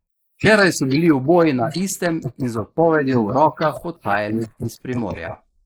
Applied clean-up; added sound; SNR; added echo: neural mask model Resemble Enhance denoiser.